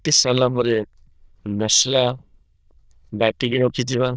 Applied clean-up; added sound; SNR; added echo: neural diffusion model UNIVERSE++.